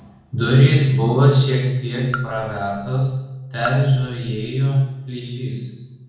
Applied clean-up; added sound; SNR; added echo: none; Raindrop / Drip; 16 dB; reverberation time 0.9 s.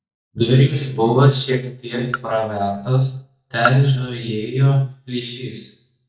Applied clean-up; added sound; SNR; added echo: neural mask model DeepFilterNet 3.